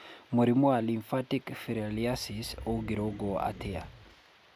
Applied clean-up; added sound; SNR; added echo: none; Animal; 15 dB; none.